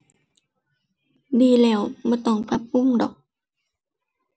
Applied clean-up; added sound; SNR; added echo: none; none; none; none.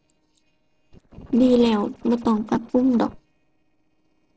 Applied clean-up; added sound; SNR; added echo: neural separator model SepFormer DNS4.